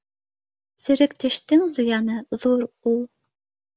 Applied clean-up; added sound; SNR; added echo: none; none; none; none.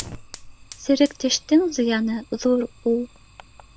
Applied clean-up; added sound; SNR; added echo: none; Fire; 20 dB; none.